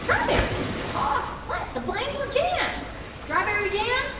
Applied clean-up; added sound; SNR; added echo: none; Waves, surf; 6 dB; reverberation time 0.9 s.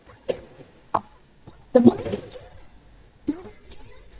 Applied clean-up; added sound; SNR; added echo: neural mask model DeepFilterNet 3.